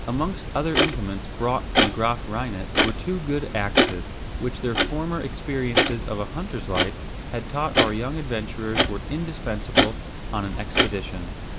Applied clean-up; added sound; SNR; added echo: none; Clock; -3 dB; none.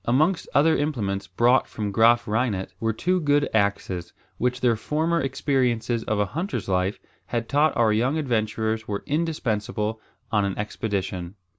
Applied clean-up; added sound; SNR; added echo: none; none; none; none.